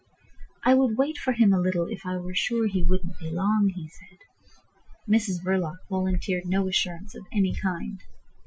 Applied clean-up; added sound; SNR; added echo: classical method Wiener filter.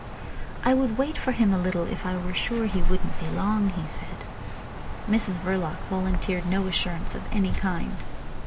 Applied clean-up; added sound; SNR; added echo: none; Wind; 9 dB; none.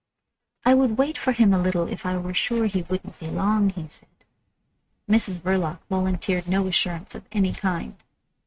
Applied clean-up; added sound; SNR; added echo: neural mask model RNNoise.